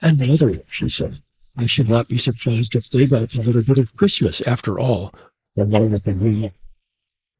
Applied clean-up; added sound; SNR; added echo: neural mask model Resemble Enhance denoiser.